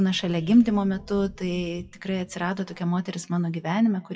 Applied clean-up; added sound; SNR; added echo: classical method WPE with log-MMSE.